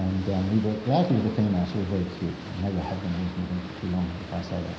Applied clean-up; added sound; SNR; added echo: none; Boat, Water vehicle; 13 dB; reverberation time 0.9 s.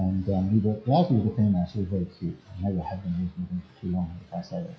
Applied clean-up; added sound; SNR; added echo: classical method WPE with log-MMSE.